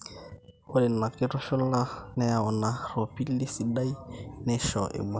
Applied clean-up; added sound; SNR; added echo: none; none; none; none.